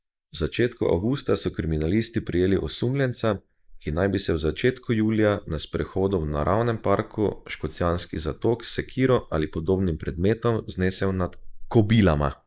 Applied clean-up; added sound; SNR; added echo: neural mask model Resemble Enhance denoiser.